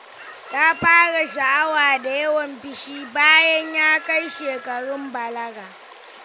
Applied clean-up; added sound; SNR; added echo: none; Stream + Chicken, rooster; 17 dB; none.